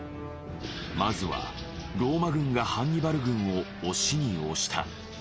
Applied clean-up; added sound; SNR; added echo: none; Wind instrument, woodwind instrument; 11 dB; none.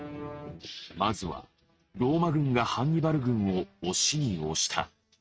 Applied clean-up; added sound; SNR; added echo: neural mask model RNNoise.